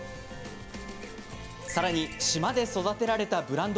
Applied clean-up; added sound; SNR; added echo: none; Tools; 18 dB; none.